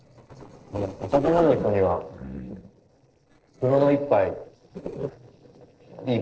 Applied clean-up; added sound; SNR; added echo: neural separator model SepFormer DNS4.